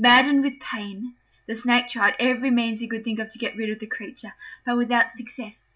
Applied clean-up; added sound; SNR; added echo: none; none; none; none.